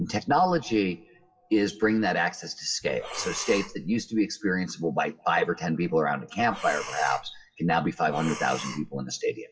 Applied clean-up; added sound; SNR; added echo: classical method WPE with log-MMSE.